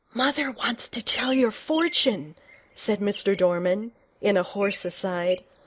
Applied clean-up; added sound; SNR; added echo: neural mask model Resemble Enhance denoiser.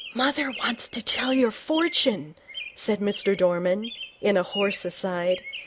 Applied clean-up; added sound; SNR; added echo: none; Chirp, tweet; 14 dB; none.